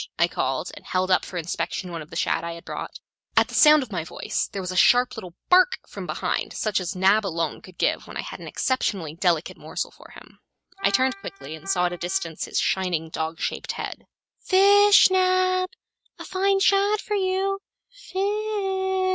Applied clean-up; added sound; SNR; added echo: neural mask model RNNoise.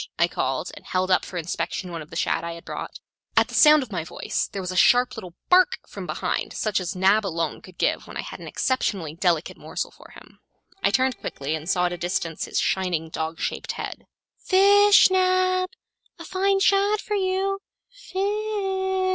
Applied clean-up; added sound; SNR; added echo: neural separator model SepFormer DNS4.